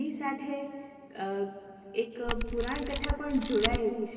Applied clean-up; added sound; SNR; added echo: none; Camera; -1 dB; reverberation time 2.3 s.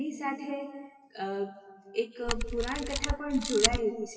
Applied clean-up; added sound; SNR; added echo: classical method WPE with log-MMSE.